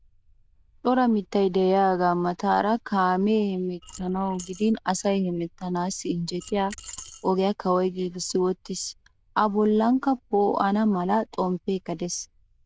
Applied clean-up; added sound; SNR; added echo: neural diffusion model UNIVERSE++.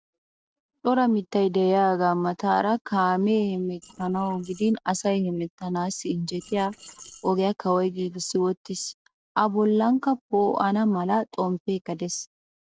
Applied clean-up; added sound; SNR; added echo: neural separator model SepFormer DNS4.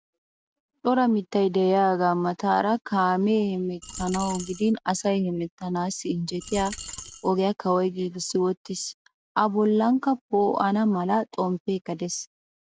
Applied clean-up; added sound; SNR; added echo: none; Coin (dropping); 14 dB; none.